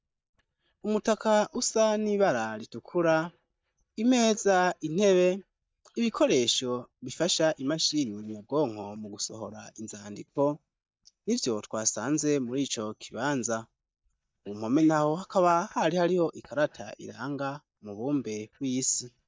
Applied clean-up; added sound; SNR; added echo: neural mask model DeepFilterNet 3.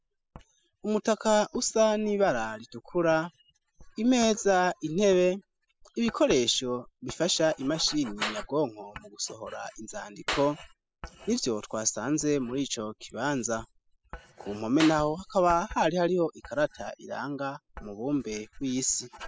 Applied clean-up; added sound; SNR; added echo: classical method spectral subtraction.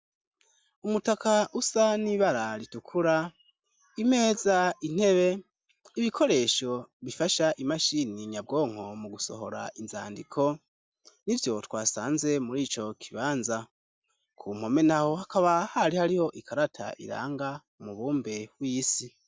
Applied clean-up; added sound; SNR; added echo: none; none; none; none.